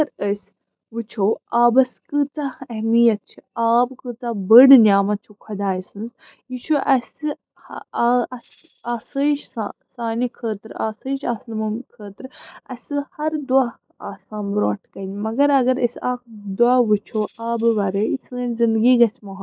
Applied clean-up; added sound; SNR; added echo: neural mask model DeepFilterNet 3.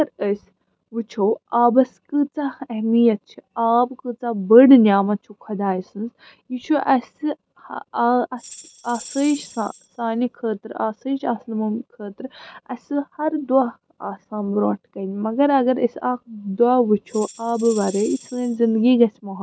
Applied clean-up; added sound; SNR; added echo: none; Tambourine; 19 dB; none.